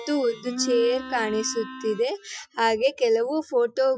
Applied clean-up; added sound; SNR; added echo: classical method Wiener filter.